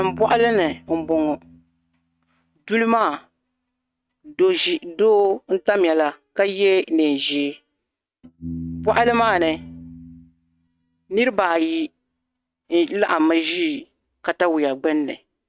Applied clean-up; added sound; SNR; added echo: neural mask model RNNoise.